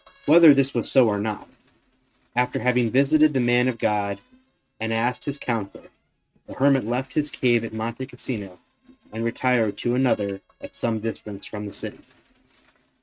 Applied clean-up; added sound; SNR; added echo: neural mask model RNNoise.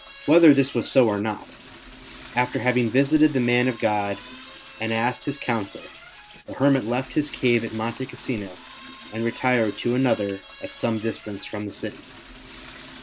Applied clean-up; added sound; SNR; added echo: none; Toilet flush / Door; 19 dB; none.